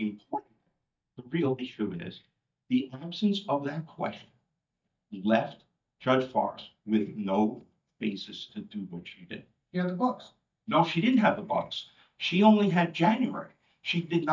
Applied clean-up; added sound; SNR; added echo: neural mask model DeepFilterNet 3.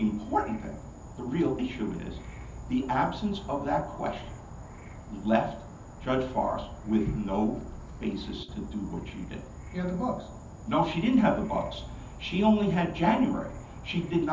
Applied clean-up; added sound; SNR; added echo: none; Insect / Frog; 13 dB; reverberation time 0.7 s.